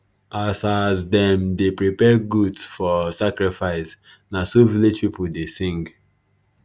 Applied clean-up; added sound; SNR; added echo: none; none; none; none.